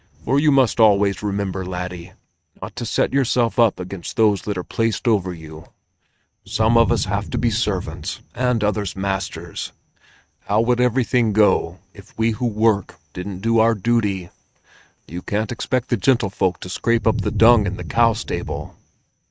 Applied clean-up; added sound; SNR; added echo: neural mask model RNNoise.